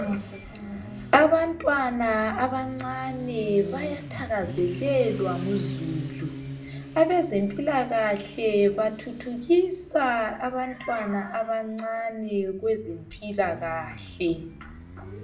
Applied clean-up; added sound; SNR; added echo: none; Motorcycle; 12 dB; reverberation time 0.4 s.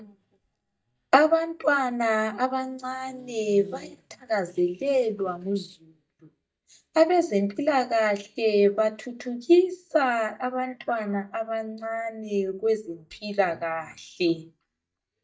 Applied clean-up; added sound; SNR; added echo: neural mask model DeepFilterNet 3.